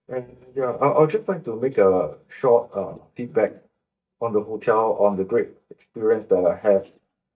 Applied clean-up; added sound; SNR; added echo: neural mask model DeepFilterNet 3.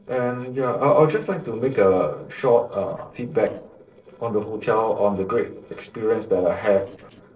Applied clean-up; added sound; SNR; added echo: neural separator model SepFormer DNS4.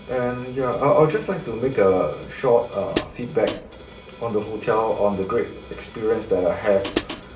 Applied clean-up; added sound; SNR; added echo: none; Hi-hat; 14 dB; reverberation time 0.7 s.